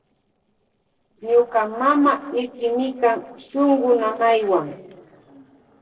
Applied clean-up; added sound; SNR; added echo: neural separator model SepFormer DNS4.